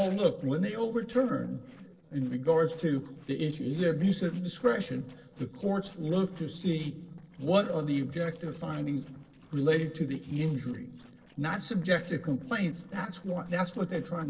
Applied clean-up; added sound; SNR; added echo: neural separator model SepFormer DNS4.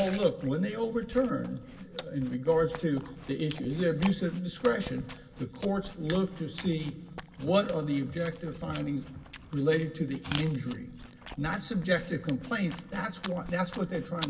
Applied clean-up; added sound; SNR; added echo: none; Chewing, mastication; 15 dB; reverberation time 0.4 s.